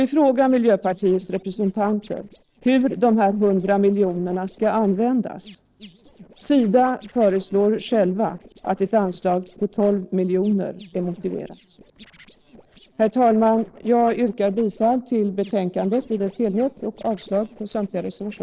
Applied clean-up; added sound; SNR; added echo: neural separator model SepFormer DNS4.